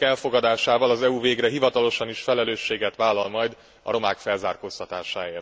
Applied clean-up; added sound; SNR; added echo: none; none; none; none.